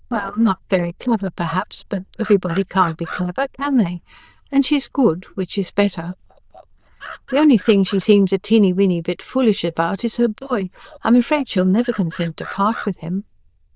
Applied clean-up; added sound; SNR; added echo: neural diffusion model UNIVERSE++.